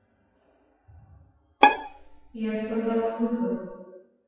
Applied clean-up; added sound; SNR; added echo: classical method WPE with log-MMSE.